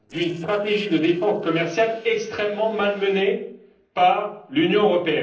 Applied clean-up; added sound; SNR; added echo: neural separator model SepFormer DNS4.